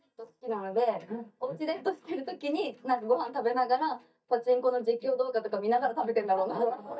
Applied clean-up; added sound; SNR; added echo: neural mask model DeepFilterNet 3.